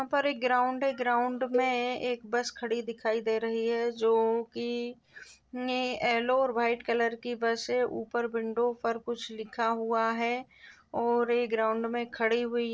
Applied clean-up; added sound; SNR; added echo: neural separator model SepFormer DNS4.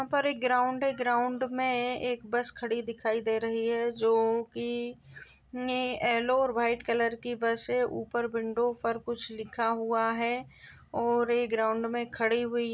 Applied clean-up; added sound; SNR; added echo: none; none; none; none.